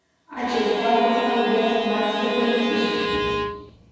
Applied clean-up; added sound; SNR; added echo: none; Bowed string instrument; 4 dB; reverberation time 2.1 s.